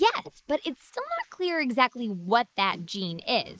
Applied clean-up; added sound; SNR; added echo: neural mask model Resemble Enhance denoiser.